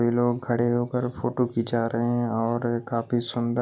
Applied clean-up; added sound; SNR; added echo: none; none; none; none.